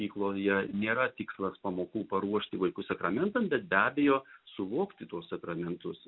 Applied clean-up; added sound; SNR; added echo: none; none; none; none.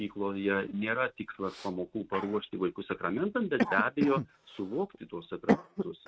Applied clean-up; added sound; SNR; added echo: neural mask model RNNoise.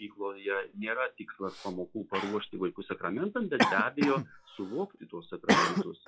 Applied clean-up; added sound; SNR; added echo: classical method log-MMSE.